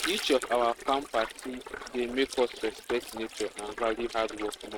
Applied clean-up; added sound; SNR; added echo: neural mask model RNNoise.